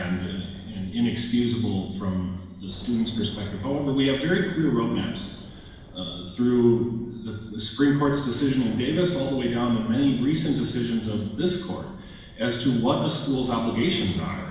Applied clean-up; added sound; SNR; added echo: none; Fire; 19 dB; reverberation time 1.1 s.